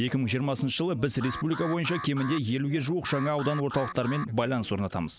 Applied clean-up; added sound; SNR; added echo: none; Alarm; 12 dB; none.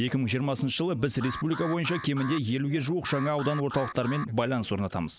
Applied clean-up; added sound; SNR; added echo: neural mask model Resemble Enhance denoiser.